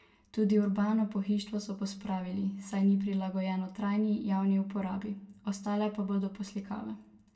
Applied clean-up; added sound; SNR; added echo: none; none; none; reverberation time 0.2 s.